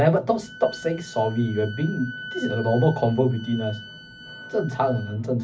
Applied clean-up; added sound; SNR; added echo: none; Wind instrument, woodwind instrument; 16 dB; reverberation time 0.4 s.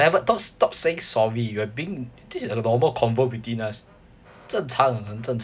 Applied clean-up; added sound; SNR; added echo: none; none; none; none.